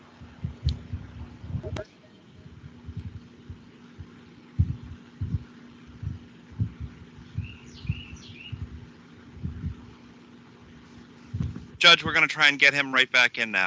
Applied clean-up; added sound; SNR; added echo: none; none; none; none.